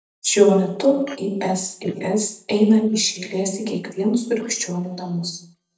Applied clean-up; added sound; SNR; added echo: neural mask model DeepFilterNet 3.